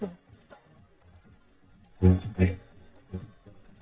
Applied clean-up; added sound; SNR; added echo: neural mask model DeepFilterNet 3.